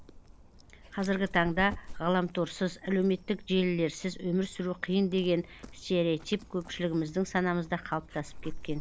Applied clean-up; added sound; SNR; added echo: none; Dog; 13 dB; none.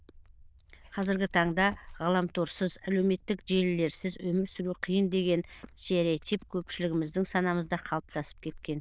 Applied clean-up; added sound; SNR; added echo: neural diffusion model UNIVERSE++.